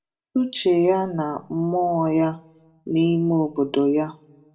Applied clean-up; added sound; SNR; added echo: none; none; none; reverberation time 0.3 s.